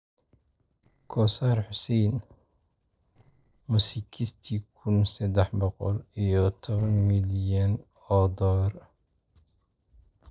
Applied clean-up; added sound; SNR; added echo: neural separator model SepFormer DNS4.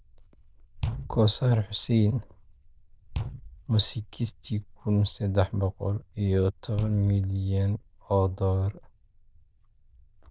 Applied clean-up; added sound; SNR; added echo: neural diffusion model UNIVERSE++.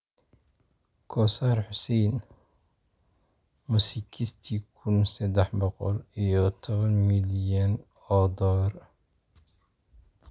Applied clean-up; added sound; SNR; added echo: none; none; none; none.